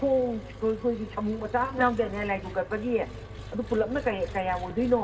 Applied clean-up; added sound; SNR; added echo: none; Engine; 13 dB; reverberation time 1.4 s.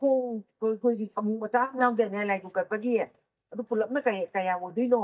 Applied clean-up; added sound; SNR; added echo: neural mask model DeepFilterNet 3.